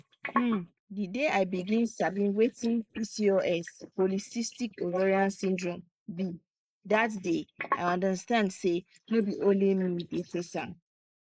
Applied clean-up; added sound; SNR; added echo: neural mask model Resemble Enhance denoiser.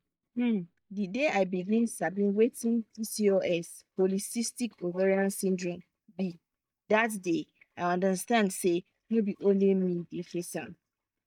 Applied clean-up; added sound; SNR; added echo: neural mask model DeepFilterNet 3.